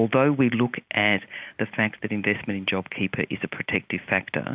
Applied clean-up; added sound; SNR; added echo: none; none; none; none.